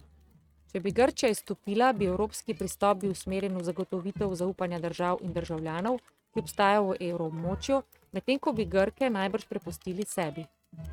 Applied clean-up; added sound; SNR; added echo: neural mask model RNNoise.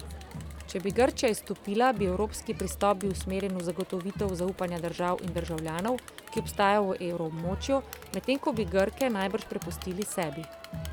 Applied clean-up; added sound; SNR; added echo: none; Crowd; 11 dB; none.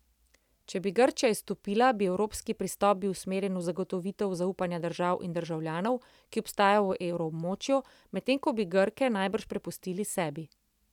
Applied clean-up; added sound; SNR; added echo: none; none; none; none.